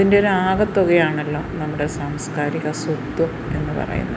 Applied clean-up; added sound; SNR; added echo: none; none; none; none.